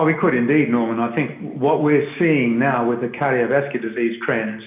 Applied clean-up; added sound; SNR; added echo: none; none; none; reverberation time 0.7 s.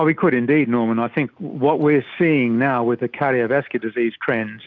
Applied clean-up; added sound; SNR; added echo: none; none; none; none.